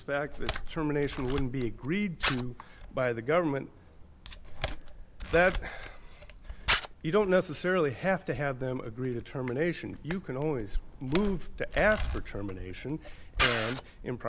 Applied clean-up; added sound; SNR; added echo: none; Camera; 2 dB; none.